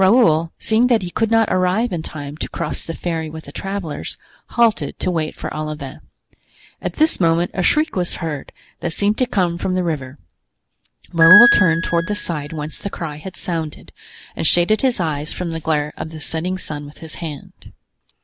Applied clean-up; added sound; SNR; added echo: none; Piano; -1 dB; none.